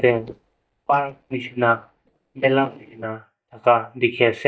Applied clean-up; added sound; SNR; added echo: neural mask model DeepFilterNet 3.